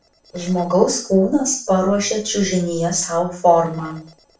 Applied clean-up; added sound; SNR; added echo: neural separator model SepFormer DNS4.